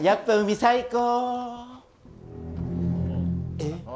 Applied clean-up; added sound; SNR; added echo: none; none; none; none.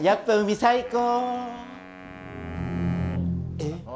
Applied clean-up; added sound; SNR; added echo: none; Wind instrument, woodwind instrument; 19 dB; none.